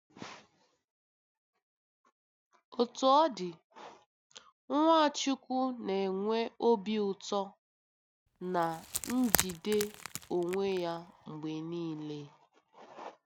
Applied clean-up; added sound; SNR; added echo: none; Wood; 5 dB; none.